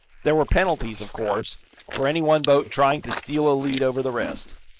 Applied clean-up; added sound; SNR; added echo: neural mask model Resemble Enhance denoiser.